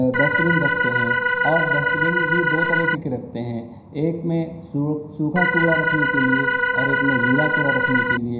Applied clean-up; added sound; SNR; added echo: none; Organ; -3 dB; reverberation time 0.9 s.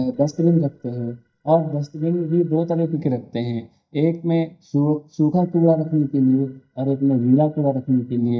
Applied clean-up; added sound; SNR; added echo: neural mask model DeepFilterNet 3.